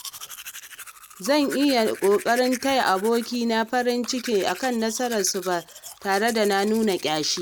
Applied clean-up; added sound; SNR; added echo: none; Domestic sounds, home sounds; 16 dB; none.